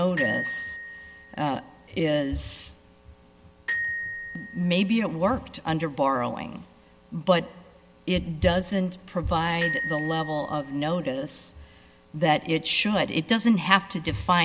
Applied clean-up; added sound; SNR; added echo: none; Glockenspiel; 10 dB; none.